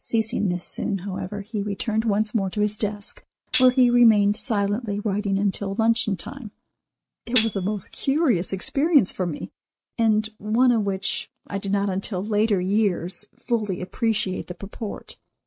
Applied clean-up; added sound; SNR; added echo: neural mask model RNNoise.